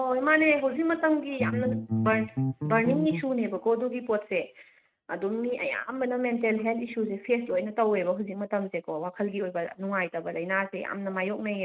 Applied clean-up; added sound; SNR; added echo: neural mask model RNNoise.